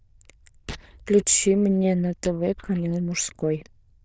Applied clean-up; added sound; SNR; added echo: neural diffusion model UNIVERSE++.